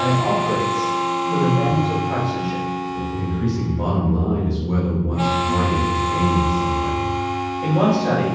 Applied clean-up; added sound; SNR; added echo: none; Harmonica; 3 dB; reverberation time 1.1 s.